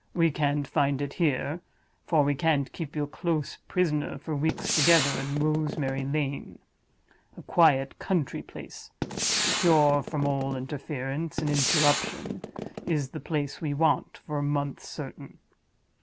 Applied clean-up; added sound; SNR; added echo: none; Gunshot, gunfire; 3 dB; none.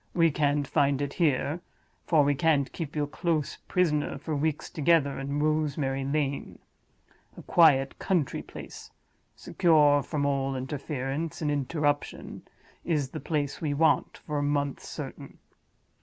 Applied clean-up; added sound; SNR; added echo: none; none; none; none.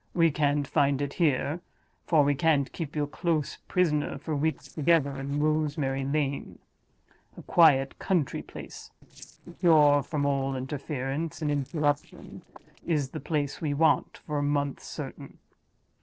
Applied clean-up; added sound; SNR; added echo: neural separator model SepFormer DNS4.